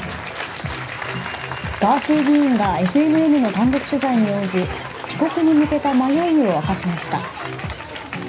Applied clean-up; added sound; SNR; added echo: none; Applause / Cheering; 11 dB; reverberation time 0.4 s.